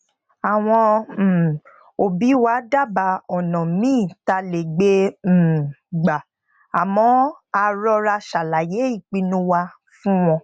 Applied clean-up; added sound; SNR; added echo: none; none; none; none.